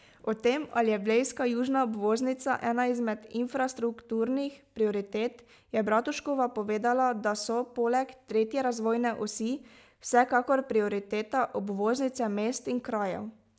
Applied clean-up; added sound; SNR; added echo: none; none; none; none.